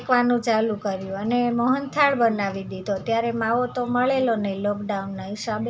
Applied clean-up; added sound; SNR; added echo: none; none; none; none.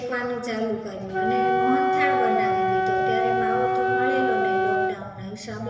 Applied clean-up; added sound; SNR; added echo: none; Wind instrument, woodwind instrument; -5 dB; reverberation time 1.3 s.